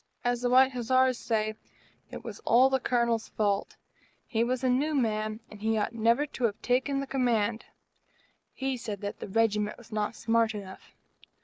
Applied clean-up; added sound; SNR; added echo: neural mask model Resemble Enhance denoiser.